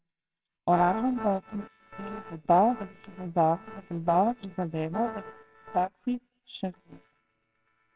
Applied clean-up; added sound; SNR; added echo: neural separator model SepFormer WHAMR!.